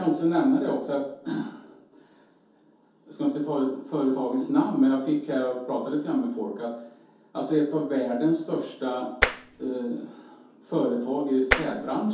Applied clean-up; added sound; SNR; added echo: none; Tap; 0 dB; reverberation time 0.6 s.